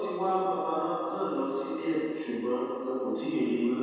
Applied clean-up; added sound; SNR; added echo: none; none; none; reverberation time 2.1 s.